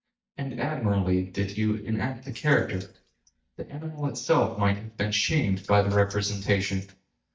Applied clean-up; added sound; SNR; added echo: neural mask model DeepFilterNet 3.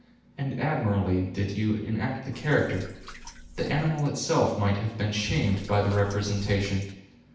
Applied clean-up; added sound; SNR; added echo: none; Liquid; 17 dB; reverberation time 0.9 s.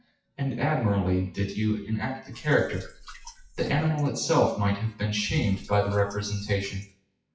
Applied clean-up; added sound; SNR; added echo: classical method WPE with log-MMSE.